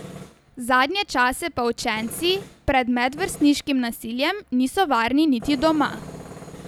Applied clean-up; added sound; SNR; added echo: none; Tools; 19 dB; none.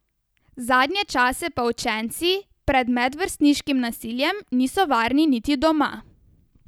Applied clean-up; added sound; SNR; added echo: none; none; none; none.